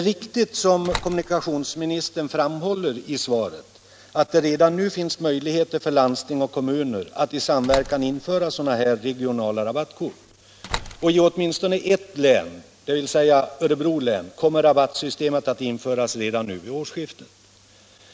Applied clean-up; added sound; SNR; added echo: none; Slam; 14 dB; none.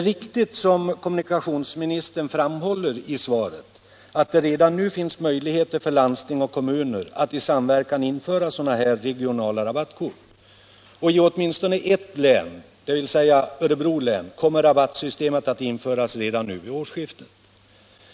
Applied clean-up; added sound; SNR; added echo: none; none; none; none.